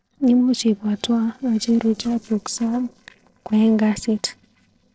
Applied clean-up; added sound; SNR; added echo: neural separator model SepFormer DNS4.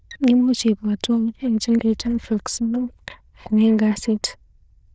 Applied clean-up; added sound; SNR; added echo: neural diffusion model UNIVERSE++.